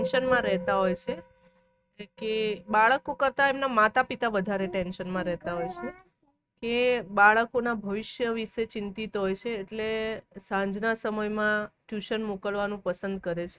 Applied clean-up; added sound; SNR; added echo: neural mask model RNNoise.